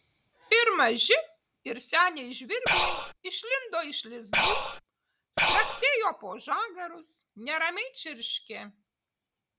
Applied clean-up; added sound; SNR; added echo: none; Breathing; -4 dB; none.